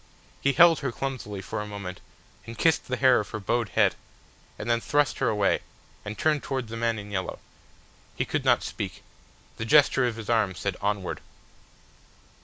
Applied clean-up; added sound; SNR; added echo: none; none; none; none.